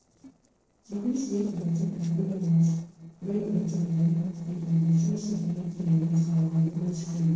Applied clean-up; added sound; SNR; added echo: neural separator model SepFormer DNS4.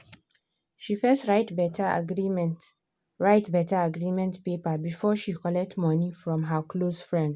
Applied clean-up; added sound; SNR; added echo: none; none; none; none.